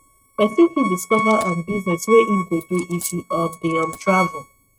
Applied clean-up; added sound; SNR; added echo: neural mask model RNNoise.